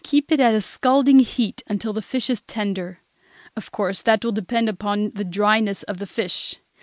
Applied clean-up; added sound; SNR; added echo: none; none; none; none.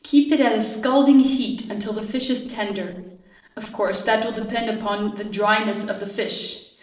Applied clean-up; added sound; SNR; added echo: neural separator model SepFormer DNS4.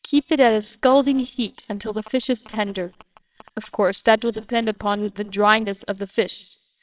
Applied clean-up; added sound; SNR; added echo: neural separator model SepFormer WHAMR!.